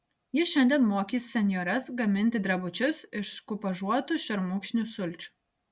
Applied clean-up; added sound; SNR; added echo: none; none; none; none.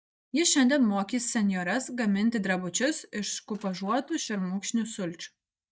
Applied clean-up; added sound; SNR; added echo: neural mask model DeepFilterNet 3.